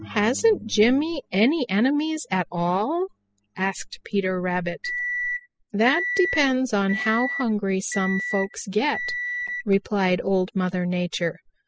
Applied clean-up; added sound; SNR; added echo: classical method spectral subtraction.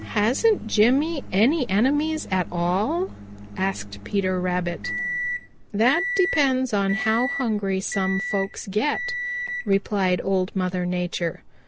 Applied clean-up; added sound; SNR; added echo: none; Microwave oven; 9 dB; none.